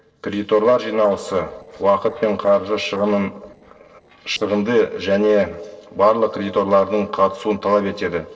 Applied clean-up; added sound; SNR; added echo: neural separator model SepFormer DNS4.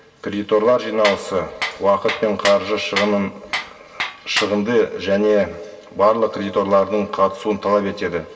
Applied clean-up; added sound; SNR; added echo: none; Tools; 8 dB; reverberation time 0.1 s.